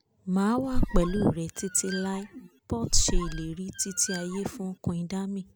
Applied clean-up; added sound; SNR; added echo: none; Squeak; 0 dB; none.